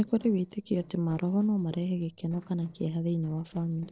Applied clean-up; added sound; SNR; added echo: neural separator model SepFormer DNS4.